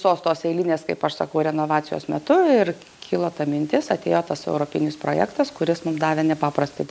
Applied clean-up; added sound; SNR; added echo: none; none; none; none.